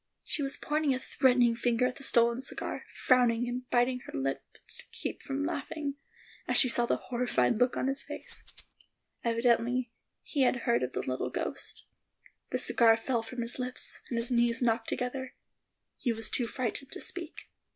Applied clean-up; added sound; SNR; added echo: none; Rattle (instrument); 12 dB; none.